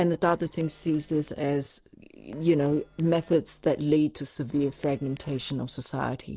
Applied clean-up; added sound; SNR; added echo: neural separator model SepFormer DNS4.